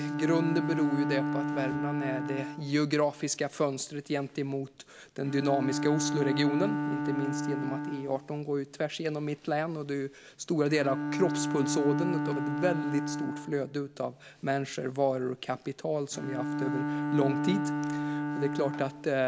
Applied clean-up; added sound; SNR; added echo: none; Bowed string instrument; 3 dB; none.